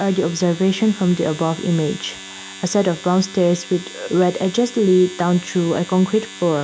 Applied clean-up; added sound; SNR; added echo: none; Domestic sounds, home sounds; 17 dB; none.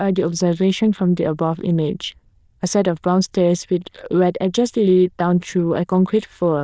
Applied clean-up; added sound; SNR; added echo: neural diffusion model UNIVERSE++.